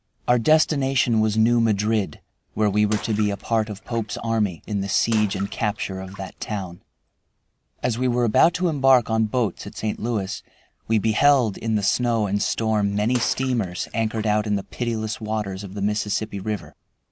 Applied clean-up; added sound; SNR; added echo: none; Bathtub (filling or washing) / Water / Splash, splatter; 18 dB; none.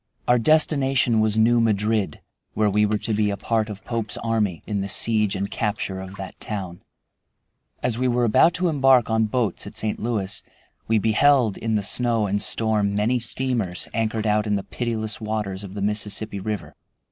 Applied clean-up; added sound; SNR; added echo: neural mask model Resemble Enhance denoiser.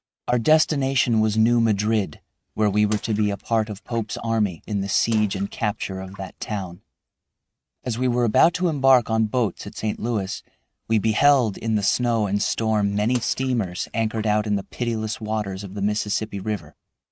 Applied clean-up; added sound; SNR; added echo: neural mask model RNNoise.